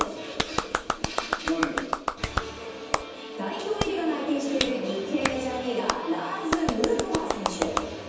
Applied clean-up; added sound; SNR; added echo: none; Clapping; 2 dB; reverberation time 1.1 s.